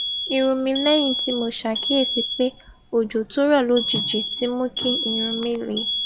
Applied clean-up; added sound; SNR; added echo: none; Alarm; 4 dB; none.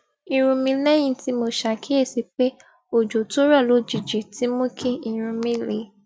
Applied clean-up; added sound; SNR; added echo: none; none; none; none.